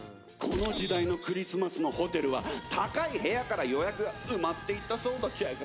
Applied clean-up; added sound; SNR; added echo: none; none; none; none.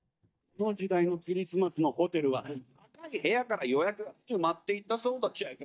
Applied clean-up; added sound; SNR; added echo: neural mask model DeepFilterNet 3.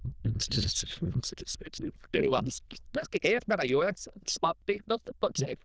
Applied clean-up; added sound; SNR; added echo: neural diffusion model UNIVERSE++.